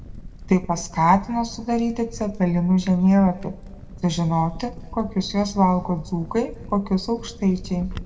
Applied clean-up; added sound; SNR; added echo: none; Crackle; 14 dB; reverberation time 0.9 s.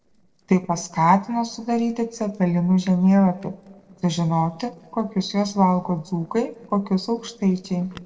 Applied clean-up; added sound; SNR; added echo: neural separator model SepFormer DNS4.